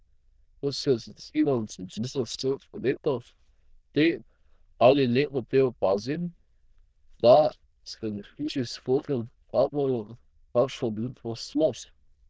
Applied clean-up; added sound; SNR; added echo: neural diffusion model UNIVERSE++.